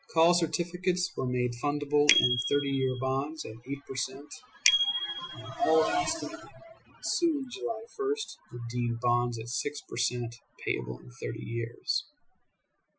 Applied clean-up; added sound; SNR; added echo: classical method Wiener filter.